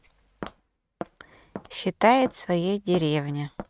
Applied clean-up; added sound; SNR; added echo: neural mask model RNNoise.